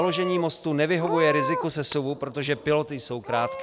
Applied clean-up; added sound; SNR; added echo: none; Meow / Purr; 8 dB; none.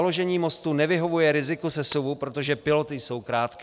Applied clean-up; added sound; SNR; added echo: none; none; none; none.